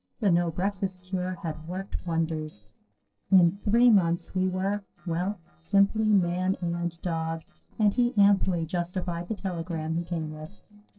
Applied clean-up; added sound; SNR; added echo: neural separator model SepFormer DNS4.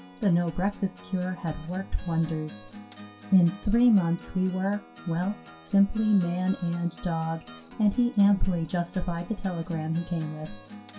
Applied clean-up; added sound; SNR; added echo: none; Acoustic guitar; 19 dB; reverberation time 0.2 s.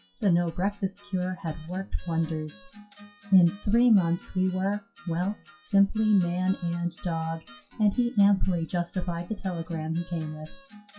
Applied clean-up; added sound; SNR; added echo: classical method WPE with log-MMSE.